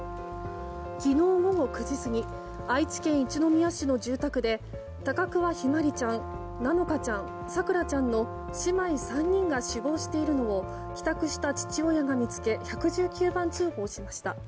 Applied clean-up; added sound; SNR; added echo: none; Brass instrument; 12 dB; none.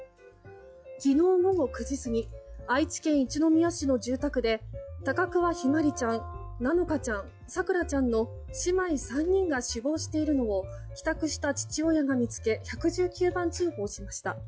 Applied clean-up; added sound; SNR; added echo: classical method log-MMSE.